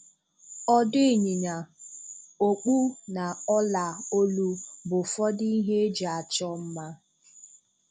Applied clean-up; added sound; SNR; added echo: none; none; none; none.